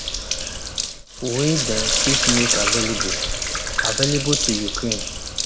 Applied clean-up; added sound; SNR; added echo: none; Sink (filling or washing); -3 dB; none.